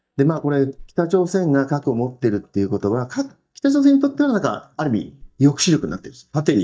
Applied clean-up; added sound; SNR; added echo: neural mask model DeepFilterNet 3.